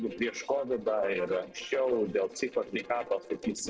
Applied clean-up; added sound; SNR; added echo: neural separator model SepFormer DNS4.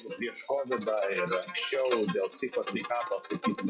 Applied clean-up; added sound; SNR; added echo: classical method WPE with log-MMSE.